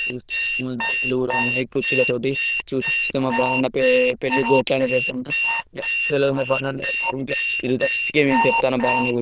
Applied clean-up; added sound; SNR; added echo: neural diffusion model UNIVERSE++.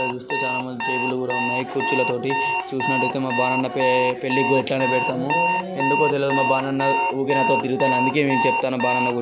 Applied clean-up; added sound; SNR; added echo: none; Alarm; 1 dB; none.